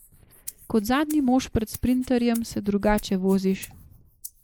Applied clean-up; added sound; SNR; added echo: neural mask model Resemble Enhance denoiser.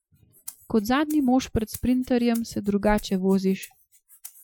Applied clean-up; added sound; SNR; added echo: classical method Wiener filter.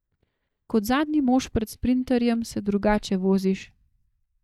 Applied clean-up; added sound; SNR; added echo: neural mask model DeepFilterNet 3.